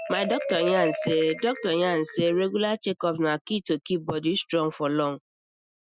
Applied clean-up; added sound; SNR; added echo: classical method Wiener filter.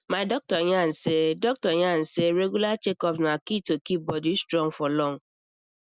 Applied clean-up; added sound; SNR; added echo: none; none; none; none.